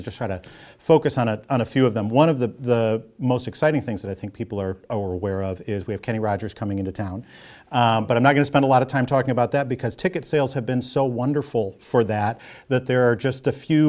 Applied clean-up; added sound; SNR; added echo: none; none; none; none.